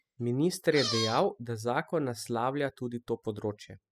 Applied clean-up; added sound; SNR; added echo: classical method spectral subtraction.